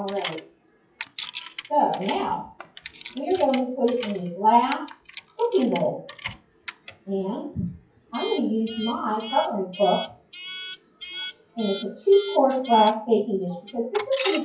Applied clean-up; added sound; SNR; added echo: classical method WPE with log-MMSE.